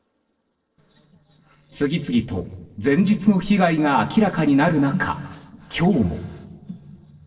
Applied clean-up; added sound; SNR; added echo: neural separator model SepFormer DNS4.